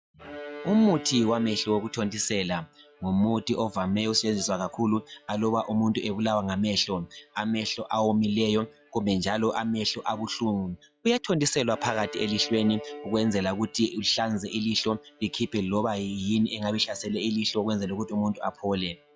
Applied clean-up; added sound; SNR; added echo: classical method log-MMSE.